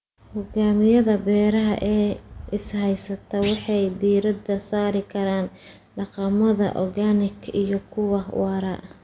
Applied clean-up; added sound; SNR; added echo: none; Thump, thud; 15 dB; none.